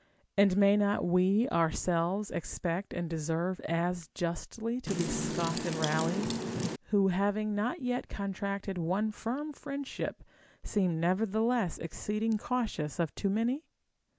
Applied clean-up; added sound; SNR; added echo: none; Wind; 3 dB; none.